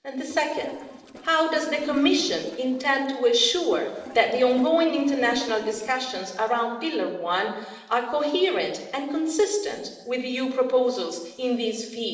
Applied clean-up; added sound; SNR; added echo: neural separator model SepFormer DNS4.